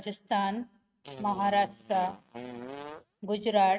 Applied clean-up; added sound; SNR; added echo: neural mask model RNNoise.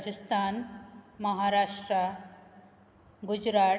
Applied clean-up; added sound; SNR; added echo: none; none; none; none.